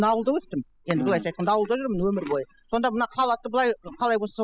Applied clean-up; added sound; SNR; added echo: classical method spectral subtraction.